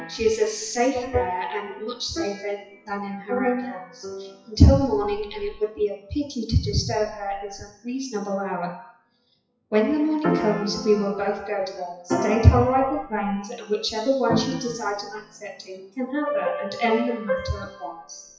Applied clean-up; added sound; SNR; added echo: classical method WPE with log-MMSE.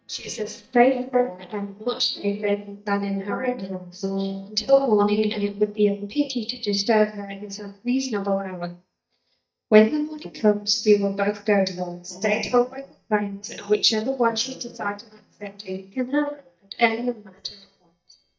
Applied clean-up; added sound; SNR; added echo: neural mask model DeepFilterNet 3.